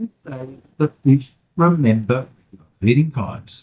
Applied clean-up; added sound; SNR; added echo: neural mask model DeepFilterNet 3.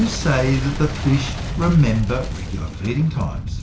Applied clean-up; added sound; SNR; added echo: none; Boom; 6 dB; reverberation time 0.4 s.